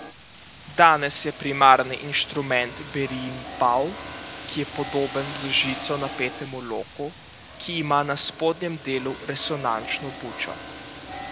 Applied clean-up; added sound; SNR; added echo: none; Wind + Keyboard (musical); 13 dB; none.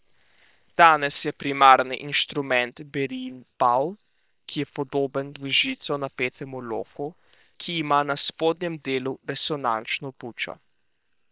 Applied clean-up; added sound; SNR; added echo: neural separator model SepFormer WHAM!.